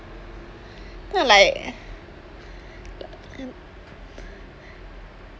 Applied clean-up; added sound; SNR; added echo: none; none; none; none.